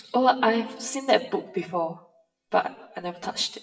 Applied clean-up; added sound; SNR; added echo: classical method WPE with log-MMSE.